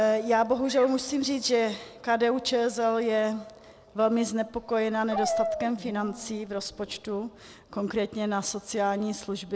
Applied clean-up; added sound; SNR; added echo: none; Dog; 7 dB; none.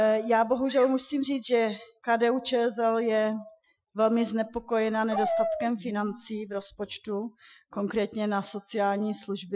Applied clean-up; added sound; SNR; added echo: classical method Wiener filter.